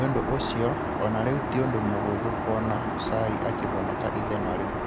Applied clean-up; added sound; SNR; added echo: none; Aircraft; 0 dB; none.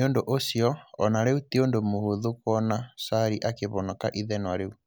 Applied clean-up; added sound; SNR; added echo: none; none; none; none.